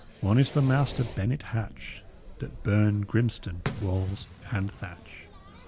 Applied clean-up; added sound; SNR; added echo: none; Fireworks; 13 dB; none.